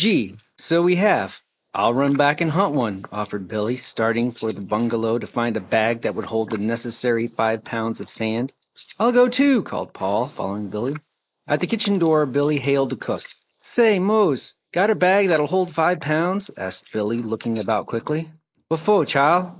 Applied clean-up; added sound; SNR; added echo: neural mask model Resemble Enhance denoiser.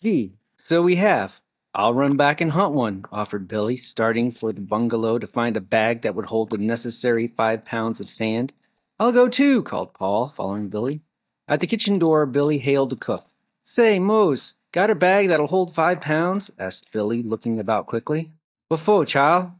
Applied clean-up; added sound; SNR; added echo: neural mask model DeepFilterNet 3.